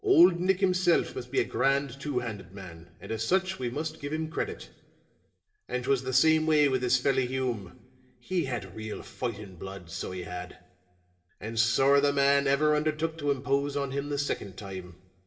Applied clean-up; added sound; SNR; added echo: none; none; none; reverberation time 0.8 s.